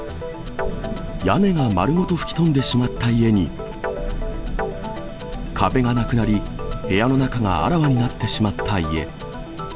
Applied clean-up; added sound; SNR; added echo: none; Thunder; 9 dB; none.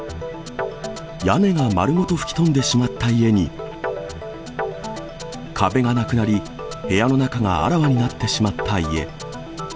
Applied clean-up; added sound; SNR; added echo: none; none; none; none.